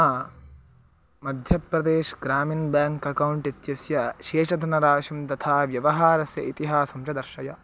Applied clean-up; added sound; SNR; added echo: none; none; none; none.